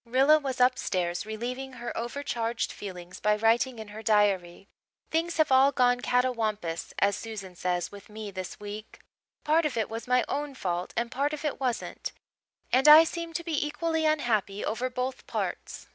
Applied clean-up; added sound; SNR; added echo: none; none; none; none.